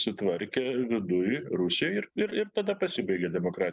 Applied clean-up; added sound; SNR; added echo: none; none; none; none.